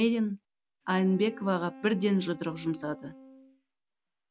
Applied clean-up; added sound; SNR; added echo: none; Wind instrument, woodwind instrument; 20 dB; none.